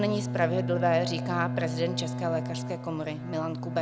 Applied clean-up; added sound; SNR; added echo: none; Bowed string instrument; 3 dB; none.